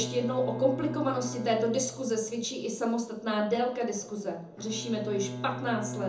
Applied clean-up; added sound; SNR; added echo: none; Bowed string instrument; 10 dB; reverberation time 0.6 s.